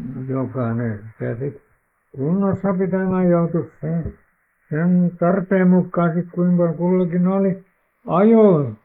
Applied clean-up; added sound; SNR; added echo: neural mask model Resemble Enhance denoiser.